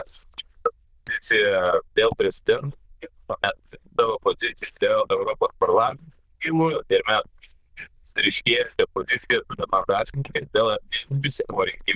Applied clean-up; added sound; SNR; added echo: neural diffusion model UNIVERSE++.